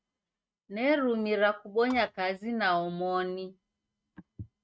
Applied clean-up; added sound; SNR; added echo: neural mask model RNNoise.